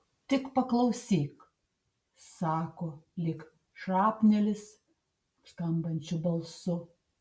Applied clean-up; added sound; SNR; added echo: none; none; none; none.